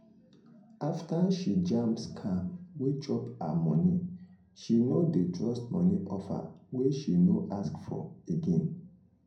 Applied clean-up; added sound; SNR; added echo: none; none; none; reverberation time 0.6 s.